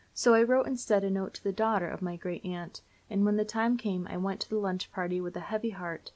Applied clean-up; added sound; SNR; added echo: none; none; none; none.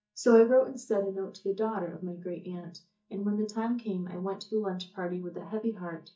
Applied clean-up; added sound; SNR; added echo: neural mask model DeepFilterNet 3.